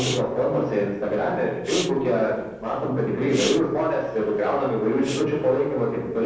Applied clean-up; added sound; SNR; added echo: none; Respiratory sounds; 15 dB; reverberation time 1.1 s.